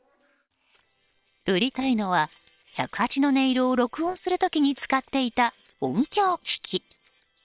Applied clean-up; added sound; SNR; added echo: neural separator model SepFormer WHAM!.